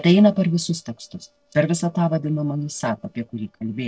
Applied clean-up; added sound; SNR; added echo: neural separator model SepFormer DNS4.